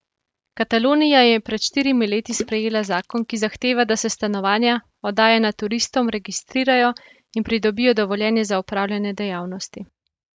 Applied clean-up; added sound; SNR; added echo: neural mask model RNNoise.